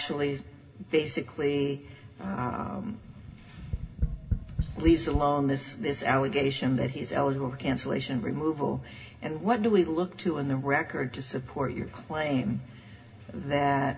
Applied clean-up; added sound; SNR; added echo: none; Tap; 3 dB; reverberation time 0.4 s.